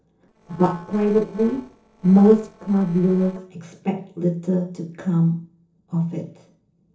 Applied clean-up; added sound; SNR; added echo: neural separator model SepFormer DNS4.